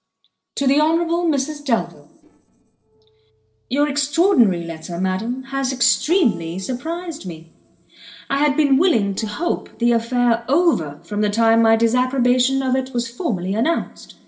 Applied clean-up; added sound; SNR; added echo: neural separator model SepFormer DNS4.